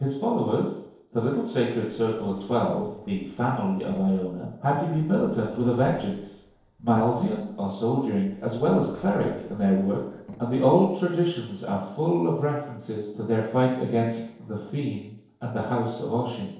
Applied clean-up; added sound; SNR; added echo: neural separator model SepFormer DNS4.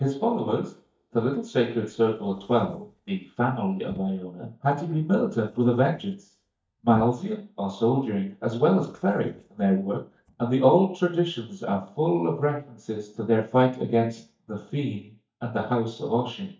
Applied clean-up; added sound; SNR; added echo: neural mask model DeepFilterNet 3.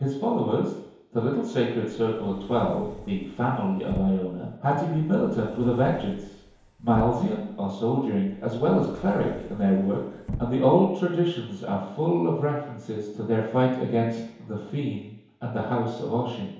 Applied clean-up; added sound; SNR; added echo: none; Sliding door / Slam / Wood; 15 dB; reverberation time 1.0 s.